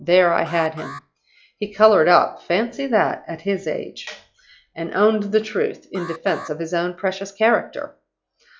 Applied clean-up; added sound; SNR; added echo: classical method log-MMSE.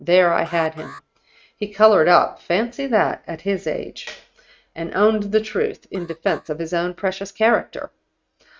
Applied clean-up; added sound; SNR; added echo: neural mask model RNNoise.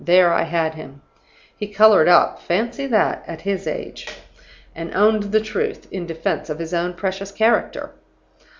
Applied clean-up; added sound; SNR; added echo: none; none; none; none.